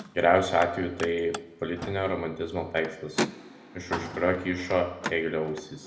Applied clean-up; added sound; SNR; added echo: none; Car; 10 dB; reverberation time 0.8 s.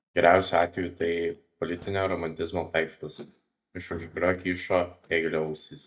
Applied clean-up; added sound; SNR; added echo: neural mask model DeepFilterNet 3.